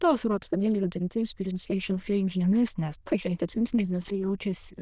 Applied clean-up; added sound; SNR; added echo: neural diffusion model UNIVERSE++.